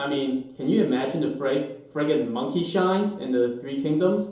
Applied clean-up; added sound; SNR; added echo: none; none; none; reverberation time 2.8 s.